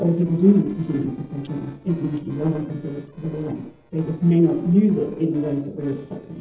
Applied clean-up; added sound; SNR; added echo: neural separator model SepFormer DNS4.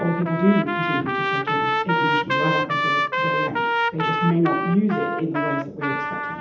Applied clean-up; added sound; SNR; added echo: none; Trumpet; -1 dB; reverberation time 0.8 s.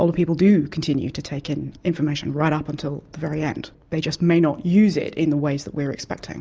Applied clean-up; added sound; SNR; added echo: none; none; none; none.